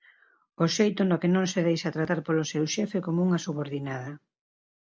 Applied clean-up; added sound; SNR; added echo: none; none; none; none.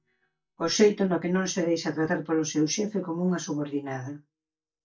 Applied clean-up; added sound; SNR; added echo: neural mask model DeepFilterNet 3.